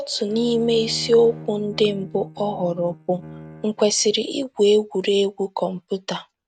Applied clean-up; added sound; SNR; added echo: neural mask model RNNoise.